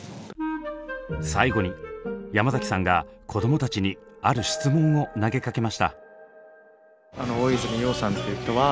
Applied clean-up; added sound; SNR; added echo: none; none; none; none.